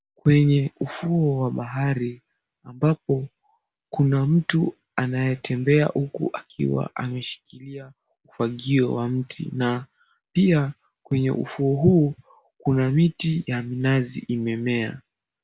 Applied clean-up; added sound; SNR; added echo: none; none; none; none.